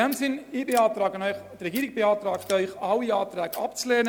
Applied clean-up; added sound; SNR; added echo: none; Scissors; 20 dB; none.